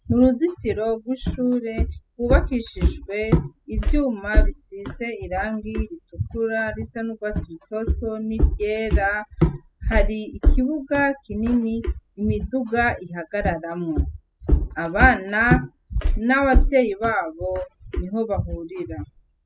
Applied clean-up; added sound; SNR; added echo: classical method spectral subtraction.